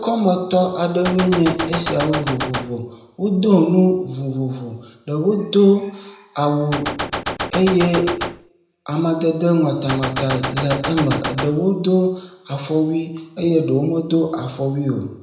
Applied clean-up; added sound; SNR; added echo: none; Gunshot, gunfire; 6 dB; reverberation time 0.8 s.